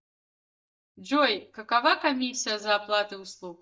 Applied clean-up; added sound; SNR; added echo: neural mask model DeepFilterNet 3.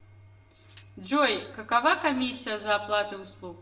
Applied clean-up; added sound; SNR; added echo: none; Tambourine; 17 dB; reverberation time 0.6 s.